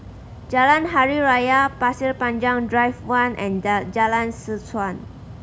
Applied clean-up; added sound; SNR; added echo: none; Mechanical fan; 17 dB; none.